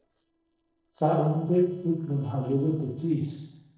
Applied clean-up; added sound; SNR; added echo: neural separator model SepFormer DNS4.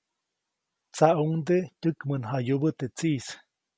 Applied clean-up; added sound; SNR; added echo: none; none; none; none.